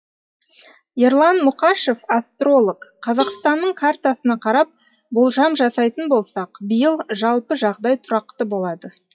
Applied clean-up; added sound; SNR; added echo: classical method WPE with log-MMSE.